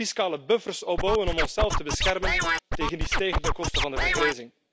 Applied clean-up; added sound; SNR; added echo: none; Scratching (performance technique); -3 dB; none.